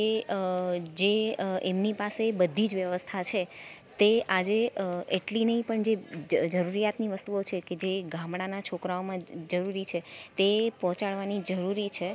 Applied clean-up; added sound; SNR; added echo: none; none; none; none.